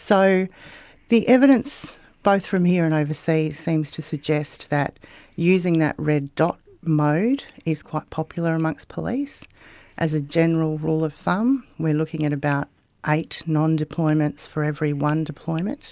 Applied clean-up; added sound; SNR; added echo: none; none; none; none.